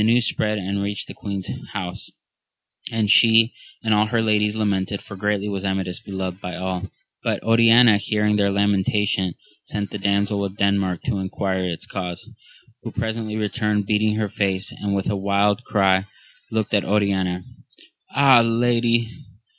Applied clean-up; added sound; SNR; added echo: none; none; none; none.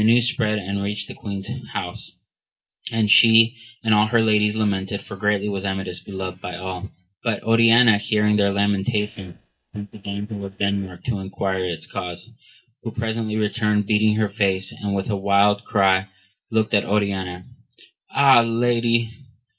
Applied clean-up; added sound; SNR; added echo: neural mask model DeepFilterNet 3.